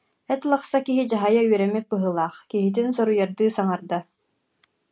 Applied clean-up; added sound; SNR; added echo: none; none; none; none.